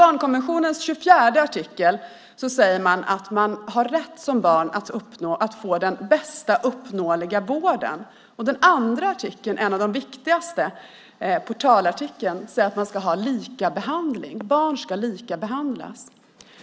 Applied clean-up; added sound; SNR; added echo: none; none; none; none.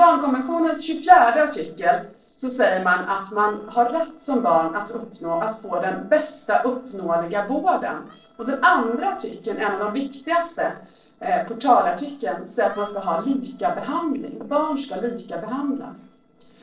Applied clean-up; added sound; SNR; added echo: neural separator model SepFormer DNS4.